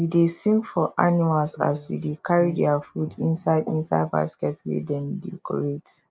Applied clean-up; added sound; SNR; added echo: neural mask model Resemble Enhance denoiser.